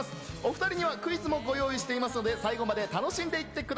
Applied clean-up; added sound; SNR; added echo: none; none; none; none.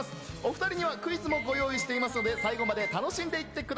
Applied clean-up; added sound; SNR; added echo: none; Alarm; 4 dB; none.